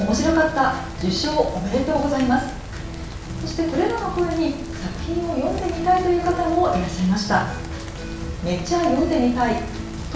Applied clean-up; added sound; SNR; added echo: none; Rain; 11 dB; reverberation time 0.6 s.